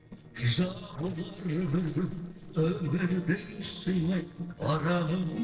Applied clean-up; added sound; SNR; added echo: neural separator model SepFormer DNS4.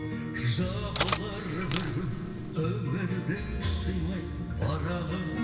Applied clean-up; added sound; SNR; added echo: none; Cutlery, silverware; 4 dB; reverberation time 2.3 s.